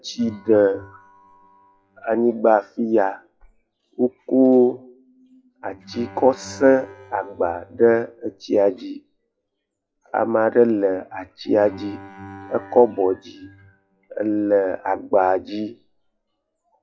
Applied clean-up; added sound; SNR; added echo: classical method WPE with log-MMSE.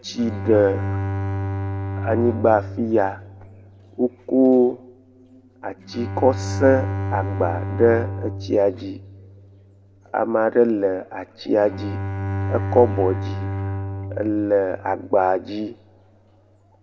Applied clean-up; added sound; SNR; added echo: none; Bowed string instrument; 7 dB; reverberation time 0.4 s.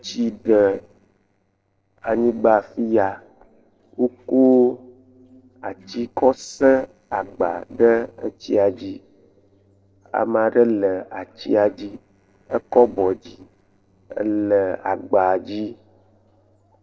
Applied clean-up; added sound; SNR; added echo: neural separator model SepFormer DNS4.